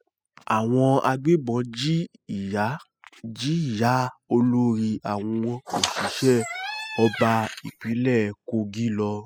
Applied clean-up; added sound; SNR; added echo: classical method spectral subtraction.